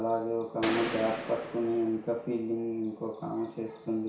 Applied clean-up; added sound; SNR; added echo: none; Gunshot, gunfire; 6 dB; reverberation time 0.6 s.